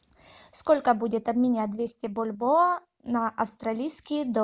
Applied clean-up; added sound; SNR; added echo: none; none; none; none.